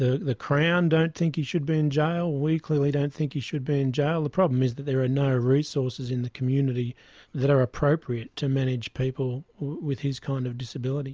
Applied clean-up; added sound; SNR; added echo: none; none; none; none.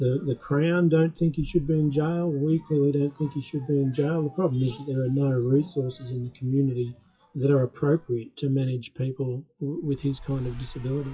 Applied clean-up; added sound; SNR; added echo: classical method WPE with log-MMSE.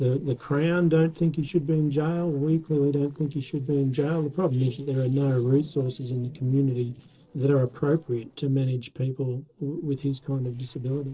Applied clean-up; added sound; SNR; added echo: neural separator model SepFormer DNS4.